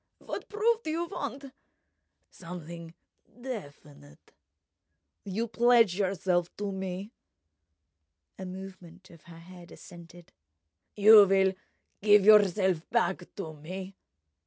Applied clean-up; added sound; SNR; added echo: none; none; none; none.